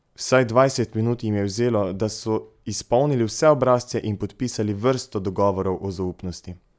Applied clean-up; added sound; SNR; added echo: none; none; none; none.